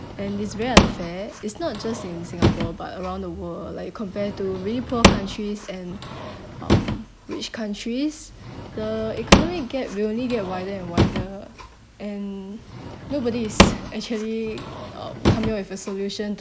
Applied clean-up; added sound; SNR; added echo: none; Drawer open or close / Wood; -4 dB; none.